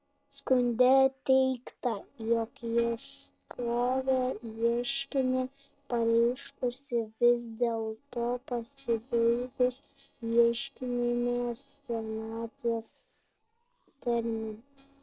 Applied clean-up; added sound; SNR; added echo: neural separator model SepFormer DNS4.